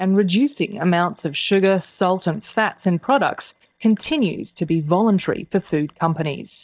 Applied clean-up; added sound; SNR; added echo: neural mask model DeepFilterNet 3.